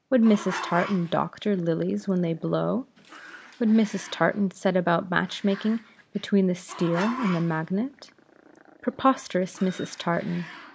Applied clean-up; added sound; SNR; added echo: none; Growling; 16 dB; none.